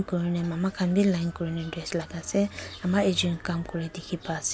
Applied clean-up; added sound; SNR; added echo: none; none; none; none.